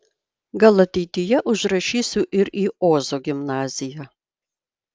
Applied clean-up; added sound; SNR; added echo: none; none; none; none.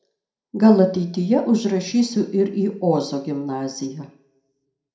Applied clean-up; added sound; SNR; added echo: none; none; none; reverberation time 0.4 s.